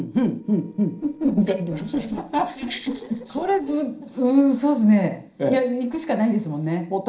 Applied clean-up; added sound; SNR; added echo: neural separator model SepFormer DNS4.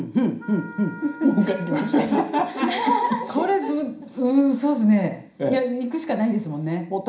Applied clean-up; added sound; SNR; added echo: none; Wind instrument, woodwind instrument; 18 dB; reverberation time 0.5 s.